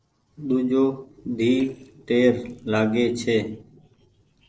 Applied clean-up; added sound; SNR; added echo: neural separator model SepFormer DNS4.